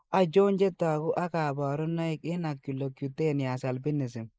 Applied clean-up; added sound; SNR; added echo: neural mask model Resemble Enhance denoiser.